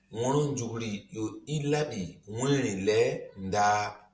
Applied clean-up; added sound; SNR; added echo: none; none; none; none.